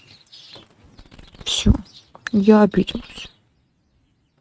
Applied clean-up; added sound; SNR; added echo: neural mask model RNNoise.